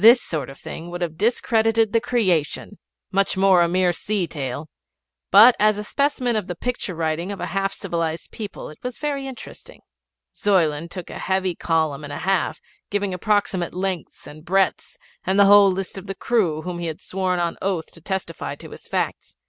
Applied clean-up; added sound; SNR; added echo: none; none; none; none.